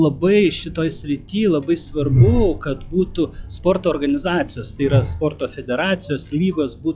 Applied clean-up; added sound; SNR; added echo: classical method log-MMSE.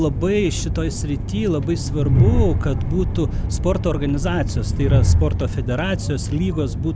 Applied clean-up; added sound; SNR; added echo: none; Train; -2 dB; none.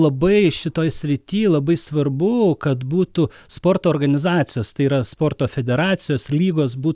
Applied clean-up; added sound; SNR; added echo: none; none; none; none.